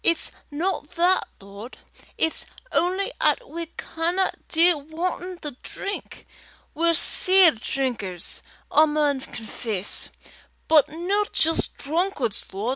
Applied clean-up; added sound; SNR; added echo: none; none; none; none.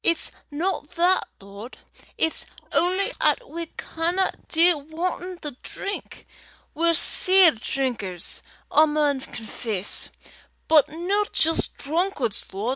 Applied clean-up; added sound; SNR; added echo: neural mask model DeepFilterNet 3.